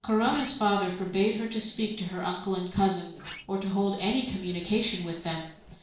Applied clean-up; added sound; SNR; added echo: neural separator model SepFormer DNS4.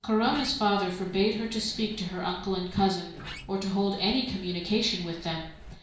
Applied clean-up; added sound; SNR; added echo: none; Sliding door; 17 dB; reverberation time 0.6 s.